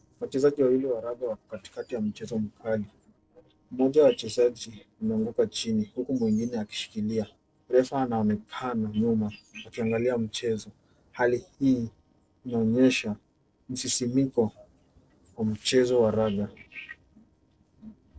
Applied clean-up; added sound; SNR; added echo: neural separator model SepFormer DNS4.